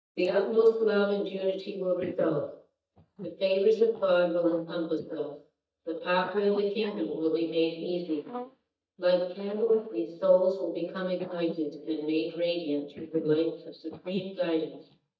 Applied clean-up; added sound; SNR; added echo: neural mask model DeepFilterNet 3.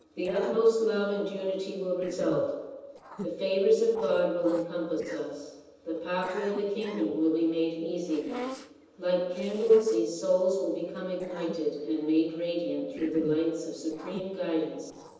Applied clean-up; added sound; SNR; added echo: neural separator model SepFormer DNS4.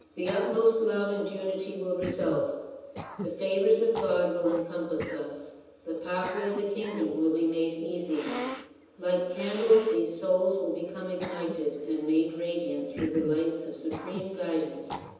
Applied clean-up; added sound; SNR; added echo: none; Cough; 13 dB; reverberation time 1.1 s.